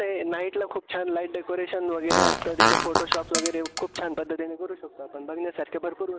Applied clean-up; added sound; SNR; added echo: none; Fart; -5 dB; none.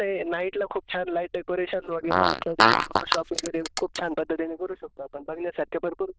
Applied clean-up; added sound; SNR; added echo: neural diffusion model UNIVERSE++.